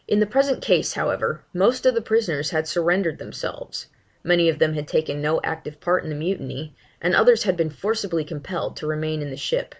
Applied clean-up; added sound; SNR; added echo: none; none; none; none.